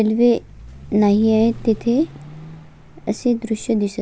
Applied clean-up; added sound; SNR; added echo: none; Vehicle; 18 dB; none.